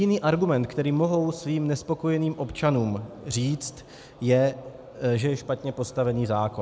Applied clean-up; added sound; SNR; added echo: none; none; none; none.